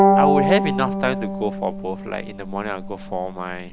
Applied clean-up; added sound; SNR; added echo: none; Bowed string instrument; -3 dB; none.